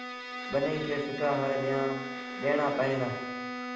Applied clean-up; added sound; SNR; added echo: none; Bowed string instrument; 7 dB; reverberation time 1.0 s.